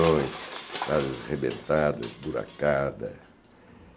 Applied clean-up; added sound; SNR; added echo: none; Crushing; 13 dB; none.